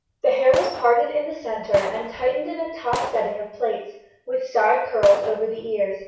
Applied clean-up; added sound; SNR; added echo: none; Gunshot, gunfire; 14 dB; reverberation time 0.6 s.